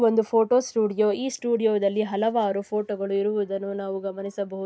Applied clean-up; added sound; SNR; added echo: none; none; none; none.